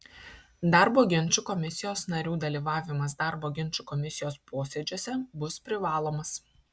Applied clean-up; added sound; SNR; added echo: none; none; none; none.